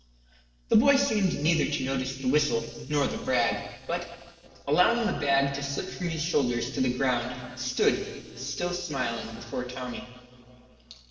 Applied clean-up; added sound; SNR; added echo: neural separator model SepFormer DNS4.